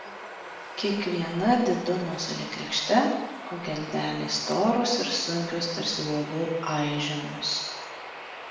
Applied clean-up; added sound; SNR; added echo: none; Bird vocalization, bird call, bird song; 12 dB; reverberation time 0.9 s.